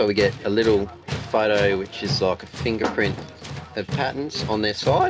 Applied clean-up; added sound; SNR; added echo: none; Tools; 9 dB; reverberation time 0.3 s.